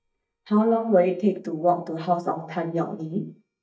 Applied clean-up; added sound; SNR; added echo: neural mask model DeepFilterNet 3.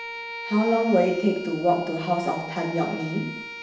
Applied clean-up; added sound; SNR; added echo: none; Bowed string instrument; 12 dB; reverberation time 0.8 s.